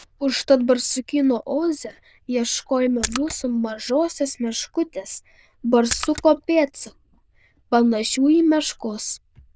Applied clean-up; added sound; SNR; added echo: neural diffusion model UNIVERSE++.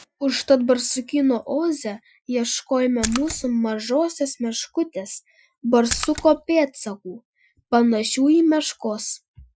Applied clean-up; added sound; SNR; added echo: classical method Wiener filter.